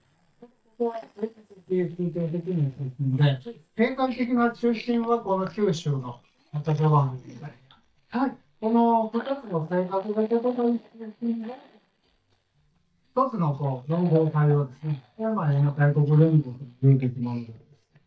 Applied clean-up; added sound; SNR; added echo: neural mask model DeepFilterNet 3.